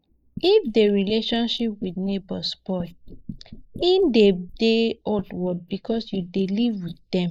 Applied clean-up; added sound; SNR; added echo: neural mask model Resemble Enhance denoiser.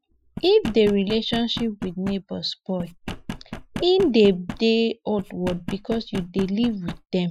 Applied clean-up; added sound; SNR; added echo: classical method Wiener filter.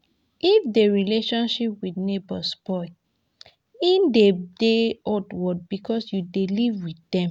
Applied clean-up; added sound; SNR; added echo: none; none; none; none.